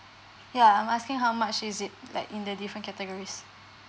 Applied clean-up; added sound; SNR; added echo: none; none; none; none.